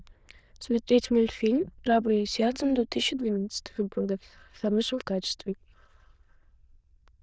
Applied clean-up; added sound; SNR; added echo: neural diffusion model UNIVERSE++.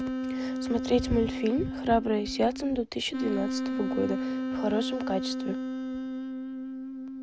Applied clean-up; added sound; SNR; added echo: none; Wind instrument, woodwind instrument; 2 dB; none.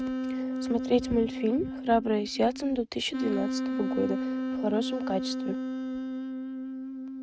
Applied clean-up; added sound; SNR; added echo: neural mask model RNNoise.